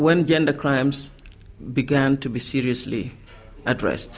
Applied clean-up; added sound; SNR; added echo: none; none; none; none.